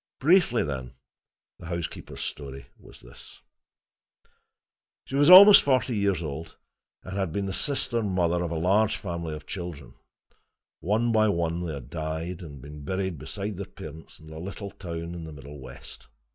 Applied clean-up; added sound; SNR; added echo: none; none; none; none.